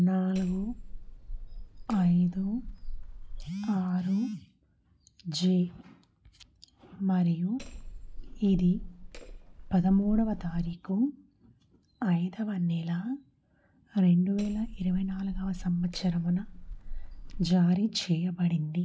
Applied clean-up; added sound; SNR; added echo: none; Hammer; 9 dB; none.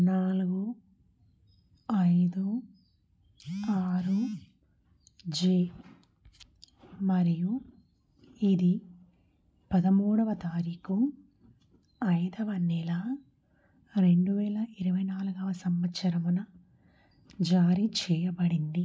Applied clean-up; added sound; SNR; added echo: none; none; none; none.